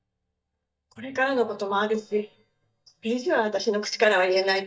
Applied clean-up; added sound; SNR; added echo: neural mask model DeepFilterNet 3.